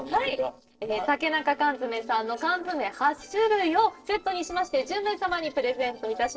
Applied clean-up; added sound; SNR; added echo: neural separator model SepFormer DNS4.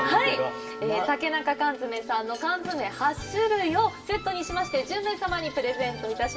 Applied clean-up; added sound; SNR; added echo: none; Church bell; 12 dB; reverberation time 0.8 s.